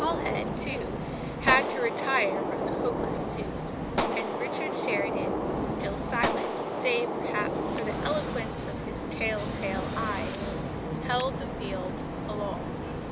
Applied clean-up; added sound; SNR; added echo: none; Gunshot, gunfire; -2 dB; none.